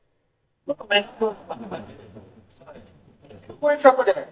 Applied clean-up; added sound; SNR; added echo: neural mask model DeepFilterNet 3.